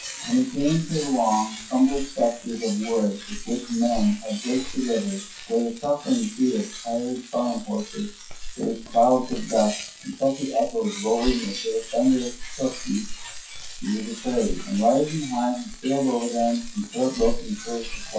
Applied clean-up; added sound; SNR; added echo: classical method WPE with log-MMSE.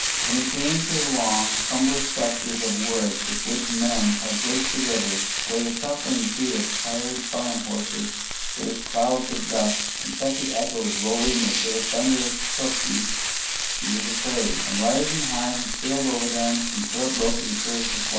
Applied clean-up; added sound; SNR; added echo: none; Frying (food); -1 dB; reverberation time 0.6 s.